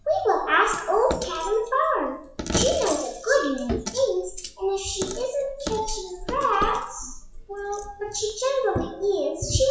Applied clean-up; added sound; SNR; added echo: classical method WPE with log-MMSE.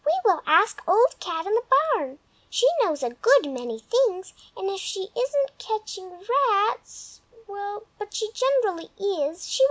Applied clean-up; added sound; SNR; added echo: none; none; none; none.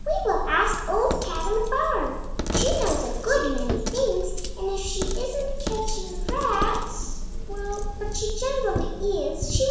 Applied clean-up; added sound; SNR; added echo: none; Coin (dropping); 2 dB; reverberation time 1.1 s.